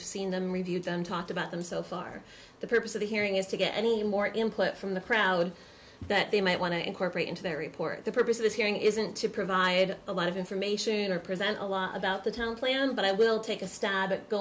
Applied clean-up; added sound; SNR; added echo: none; none; none; none.